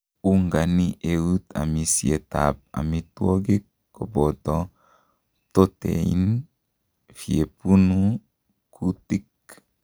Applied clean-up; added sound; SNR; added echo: none; none; none; none.